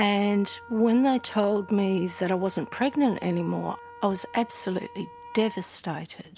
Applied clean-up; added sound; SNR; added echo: none; Wind instrument, woodwind instrument; 20 dB; none.